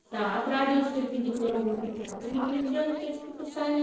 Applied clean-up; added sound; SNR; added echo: neural separator model SepFormer DNS4.